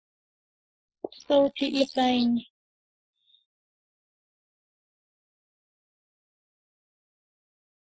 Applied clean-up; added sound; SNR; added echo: neural mask model Resemble Enhance denoiser.